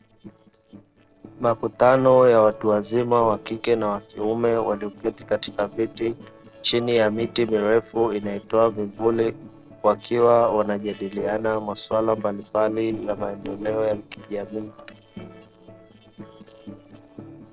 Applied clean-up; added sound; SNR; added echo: neural separator model SepFormer DNS4.